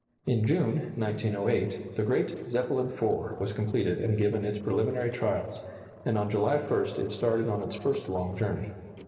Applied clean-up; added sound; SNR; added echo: neural separator model SepFormer DNS4.